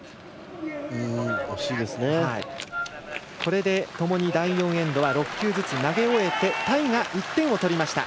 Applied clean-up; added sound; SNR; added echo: none; Wind instrument, woodwind instrument; 11 dB; none.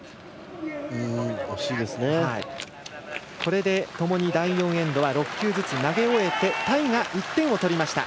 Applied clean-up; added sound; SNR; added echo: none; none; none; none.